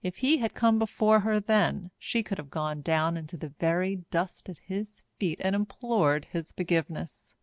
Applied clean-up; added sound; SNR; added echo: none; none; none; none.